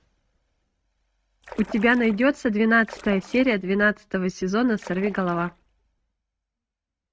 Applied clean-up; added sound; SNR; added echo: neural mask model RNNoise.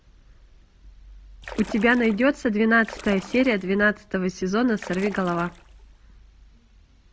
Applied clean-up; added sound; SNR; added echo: none; Splash, splatter; 17 dB; none.